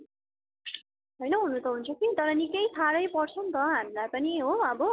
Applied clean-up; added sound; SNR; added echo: none; none; none; none.